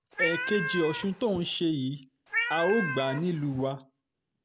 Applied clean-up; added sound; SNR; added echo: none; Cat; 4 dB; none.